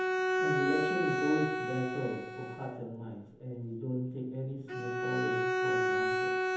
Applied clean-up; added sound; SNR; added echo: none; Bowed string instrument; -4 dB; reverberation time 1.3 s.